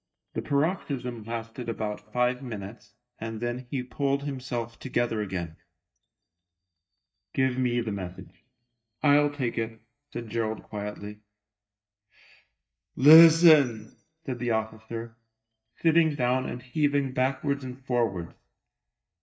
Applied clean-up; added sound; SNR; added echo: neural mask model DeepFilterNet 3.